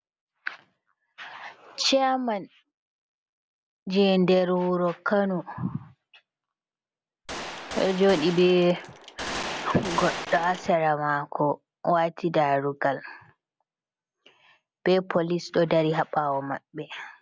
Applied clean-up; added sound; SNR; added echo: none; Gunshot, gunfire; 8 dB; none.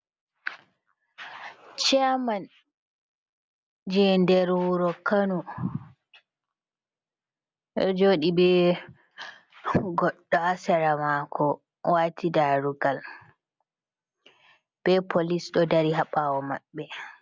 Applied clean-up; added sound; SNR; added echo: none; none; none; none.